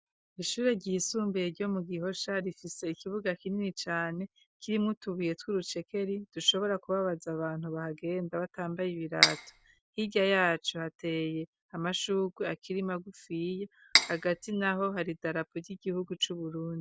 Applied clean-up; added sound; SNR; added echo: none; Cutlery, silverware; -4 dB; none.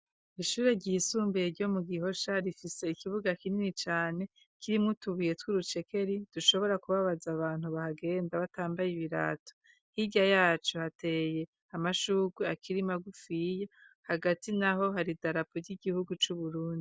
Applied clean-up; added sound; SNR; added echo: none; none; none; none.